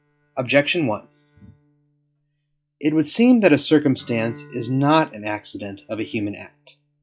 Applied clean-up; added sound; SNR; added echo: classical method log-MMSE.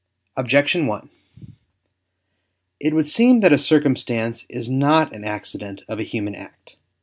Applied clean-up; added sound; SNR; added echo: none; none; none; none.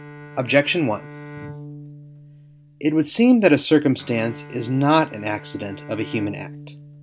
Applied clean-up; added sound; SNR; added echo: none; Bowed string instrument; 17 dB; none.